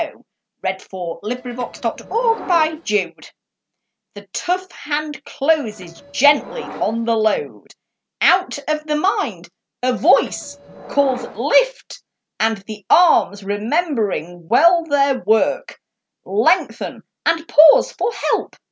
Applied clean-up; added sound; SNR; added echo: none; Subway, metro, underground; 16 dB; none.